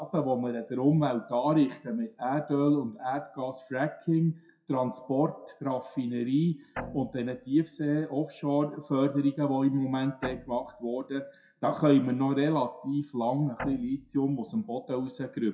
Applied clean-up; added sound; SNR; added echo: classical method WPE with log-MMSE.